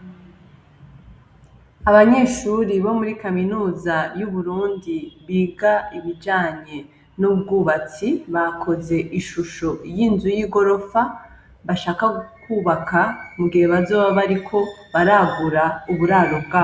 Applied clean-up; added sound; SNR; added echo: none; none; none; none.